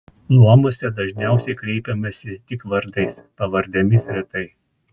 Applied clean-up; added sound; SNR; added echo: neural mask model RNNoise.